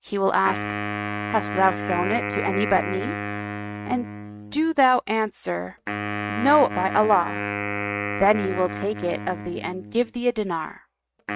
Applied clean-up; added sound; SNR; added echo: neural mask model RNNoise.